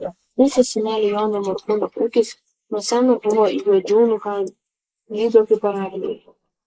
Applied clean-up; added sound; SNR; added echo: neural mask model Resemble Enhance denoiser.